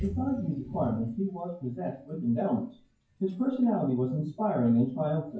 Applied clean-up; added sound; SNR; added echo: classical method WPE with log-MMSE.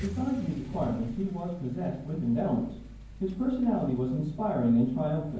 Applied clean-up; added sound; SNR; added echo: none; Accelerating, revving, vroom; 15 dB; reverberation time 0.9 s.